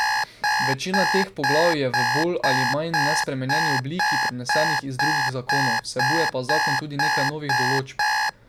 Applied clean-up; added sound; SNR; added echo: none; Alarm; -4 dB; none.